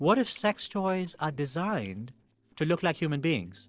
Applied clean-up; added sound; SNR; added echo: neural separator model SepFormer DNS4.